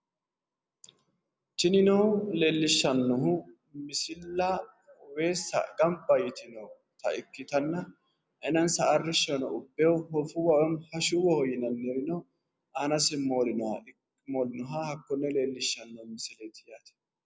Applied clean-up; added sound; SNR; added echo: none; none; none; none.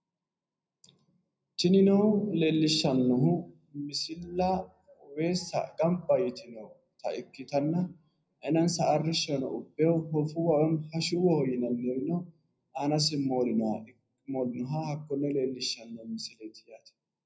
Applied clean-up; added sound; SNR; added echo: none; none; none; reverberation time 0.4 s.